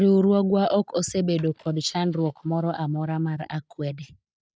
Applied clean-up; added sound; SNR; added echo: neural mask model DeepFilterNet 3.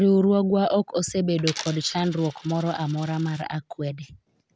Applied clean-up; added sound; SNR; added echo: none; Coin (dropping); 15 dB; none.